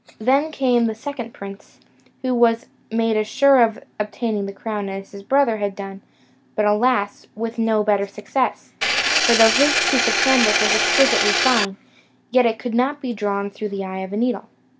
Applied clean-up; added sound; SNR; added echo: none; Engine; -2 dB; none.